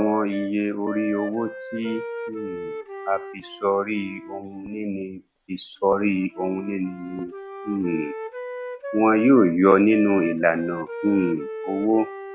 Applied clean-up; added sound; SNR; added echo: none; Wind instrument, woodwind instrument; 12 dB; none.